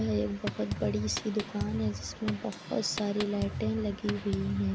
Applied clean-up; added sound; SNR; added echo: none; Drum kit; 6 dB; none.